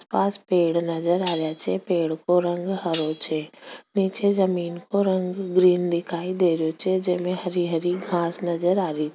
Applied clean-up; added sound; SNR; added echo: none; Cutlery, silverware; 19 dB; none.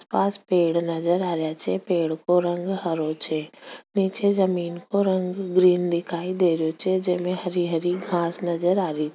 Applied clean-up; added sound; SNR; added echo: none; none; none; none.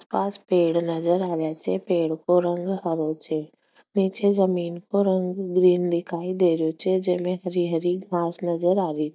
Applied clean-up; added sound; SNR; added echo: neural mask model DeepFilterNet 3.